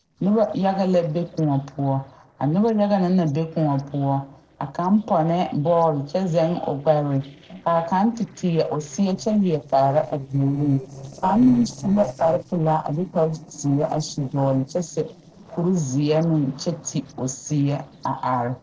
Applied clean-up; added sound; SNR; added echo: neural separator model SepFormer DNS4.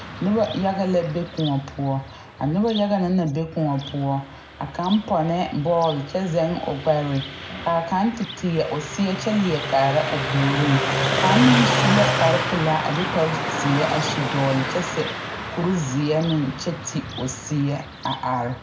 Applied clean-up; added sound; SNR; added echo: none; Car passing by; 5 dB; reverberation time 0.3 s.